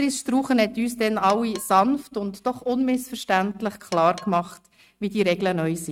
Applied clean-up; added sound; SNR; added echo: neural mask model RNNoise.